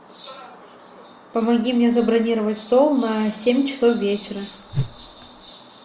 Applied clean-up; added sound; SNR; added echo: none; Whoosh, swoosh, swish; 9 dB; none.